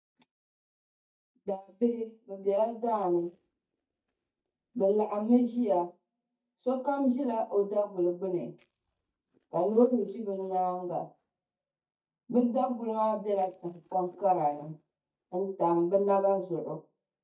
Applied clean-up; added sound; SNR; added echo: neural mask model DeepFilterNet 3.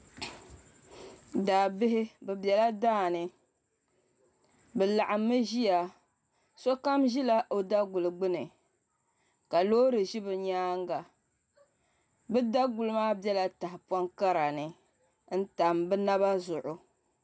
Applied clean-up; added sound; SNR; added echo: none; none; none; none.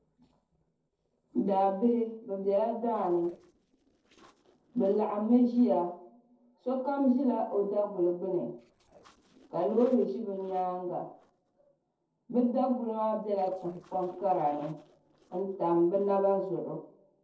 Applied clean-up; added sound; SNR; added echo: neural separator model SepFormer DNS4.